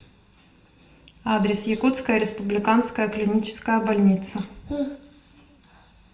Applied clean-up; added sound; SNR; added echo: none; none; none; reverberation time 0.6 s.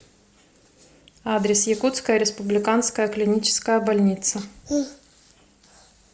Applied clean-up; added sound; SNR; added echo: none; none; none; none.